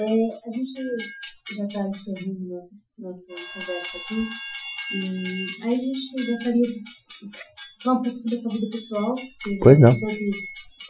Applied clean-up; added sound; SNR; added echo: classical method Wiener filter.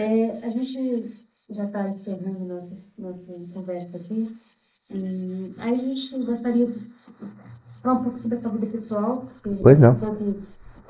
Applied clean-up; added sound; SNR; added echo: neural mask model Resemble Enhance denoiser.